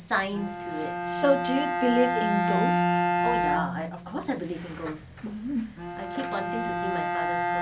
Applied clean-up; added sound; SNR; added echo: none; Bowed string instrument; -1 dB; none.